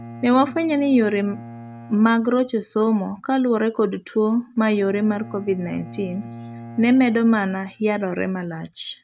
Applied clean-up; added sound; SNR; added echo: neural mask model RNNoise.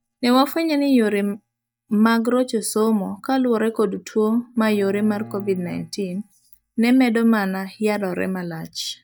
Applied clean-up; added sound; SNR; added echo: neural mask model DeepFilterNet 3.